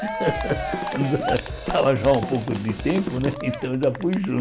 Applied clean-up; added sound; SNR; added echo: none; Cheering + Drum / Drum kit; 6 dB; none.